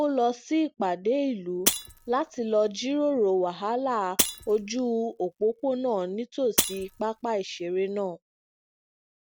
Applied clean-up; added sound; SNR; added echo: none; Shatter; 5 dB; none.